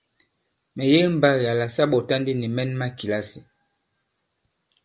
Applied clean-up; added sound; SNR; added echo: none; none; none; none.